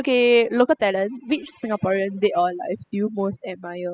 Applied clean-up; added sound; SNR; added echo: classical method spectral subtraction.